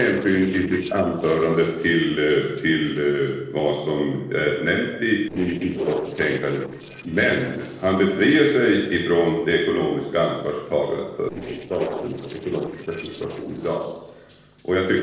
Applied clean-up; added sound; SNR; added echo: neural separator model SepFormer DNS4.